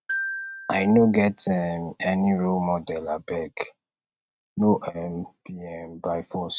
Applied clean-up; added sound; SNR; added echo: neural mask model RNNoise.